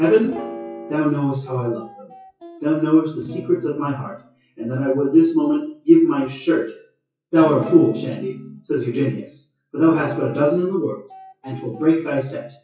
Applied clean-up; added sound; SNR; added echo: classical method WPE with log-MMSE.